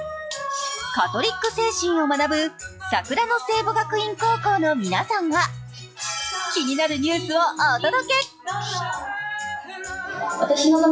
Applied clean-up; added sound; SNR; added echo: classical method log-MMSE.